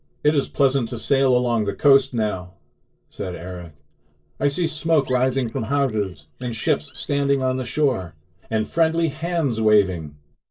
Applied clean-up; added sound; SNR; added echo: neural separator model SepFormer DNS4.